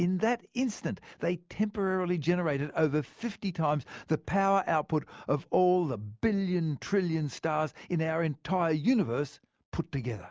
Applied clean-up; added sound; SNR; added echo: none; none; none; none.